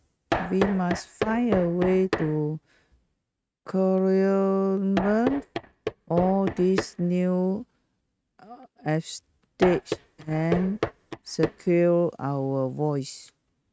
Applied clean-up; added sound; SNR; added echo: neural mask model RNNoise.